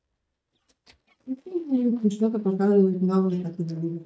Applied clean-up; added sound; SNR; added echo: neural mask model DeepFilterNet 3.